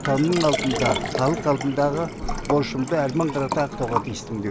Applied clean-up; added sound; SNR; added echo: none; Liquid; 7 dB; none.